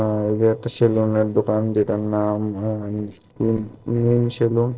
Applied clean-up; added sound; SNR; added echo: neural separator model SepFormer DNS4.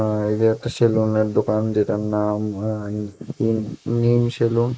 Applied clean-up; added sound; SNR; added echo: neural mask model Resemble Enhance denoiser.